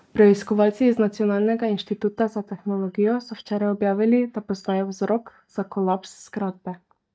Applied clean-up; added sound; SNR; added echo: neural mask model DeepFilterNet 3.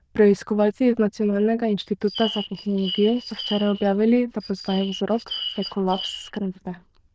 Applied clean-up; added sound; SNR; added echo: neural diffusion model UNIVERSE++.